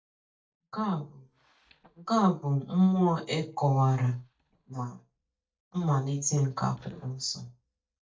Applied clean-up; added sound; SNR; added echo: neural mask model DeepFilterNet 3.